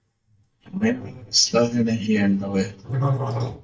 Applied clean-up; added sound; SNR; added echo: neural mask model DeepFilterNet 3.